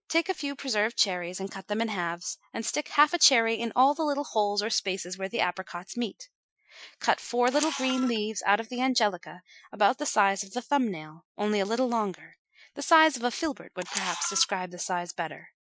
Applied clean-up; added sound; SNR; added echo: classical method Wiener filter.